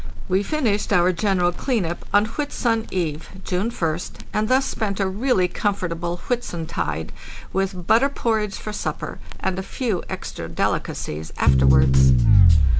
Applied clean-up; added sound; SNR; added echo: none; Crackle; -1 dB; none.